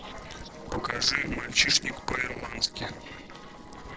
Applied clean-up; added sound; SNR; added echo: neural separator model SepFormer DNS4.